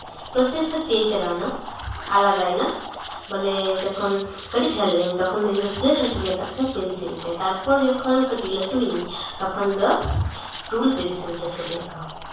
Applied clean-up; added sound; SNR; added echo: none; Liquid; 14 dB; reverberation time 0.7 s.